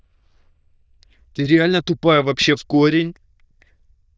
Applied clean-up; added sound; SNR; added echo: neural diffusion model UNIVERSE++.